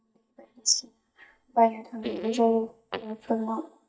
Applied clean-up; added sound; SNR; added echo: neural mask model DeepFilterNet 3.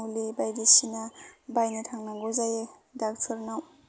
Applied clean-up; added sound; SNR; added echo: none; none; none; none.